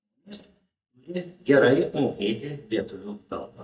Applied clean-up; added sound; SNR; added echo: neural mask model DeepFilterNet 3.